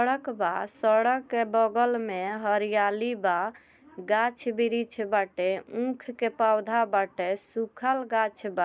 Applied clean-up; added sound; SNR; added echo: none; none; none; none.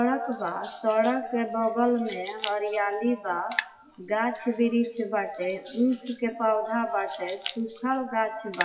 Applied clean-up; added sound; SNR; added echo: classical method WPE with log-MMSE.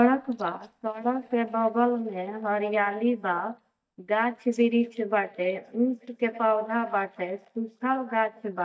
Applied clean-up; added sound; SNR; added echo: neural mask model DeepFilterNet 3.